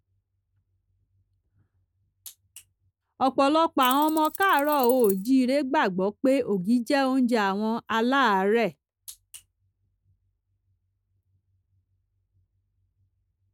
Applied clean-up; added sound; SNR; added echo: none; Keys jangling; 10 dB; none.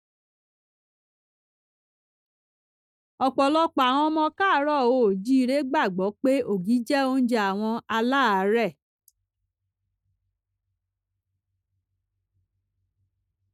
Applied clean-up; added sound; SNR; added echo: neural mask model DeepFilterNet 3.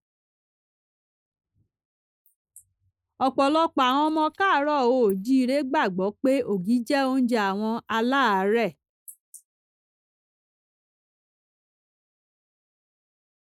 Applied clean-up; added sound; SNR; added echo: neural mask model Resemble Enhance denoiser.